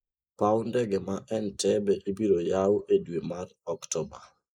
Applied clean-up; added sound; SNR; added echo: neural mask model Resemble Enhance denoiser.